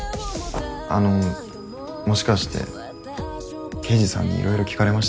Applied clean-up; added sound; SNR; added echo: none; none; none; none.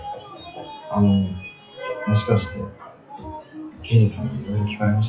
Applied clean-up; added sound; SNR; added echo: classical method WPE with log-MMSE.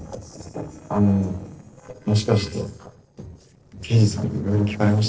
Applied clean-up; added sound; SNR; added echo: neural separator model SepFormer DNS4.